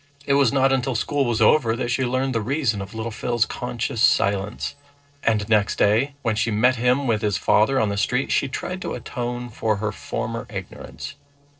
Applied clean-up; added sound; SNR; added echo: neural separator model SepFormer DNS4.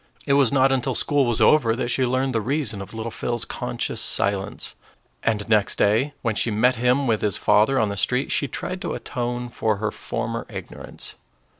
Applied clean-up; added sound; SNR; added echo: none; none; none; none.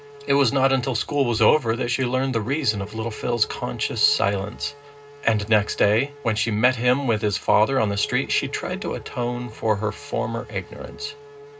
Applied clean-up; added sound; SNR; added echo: none; Race car, auto racing / Accelerating, revving, vroom; 20 dB; reverberation time 0.2 s.